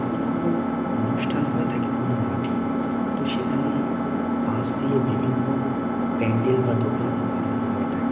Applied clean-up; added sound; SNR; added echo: none; Engine; -4 dB; none.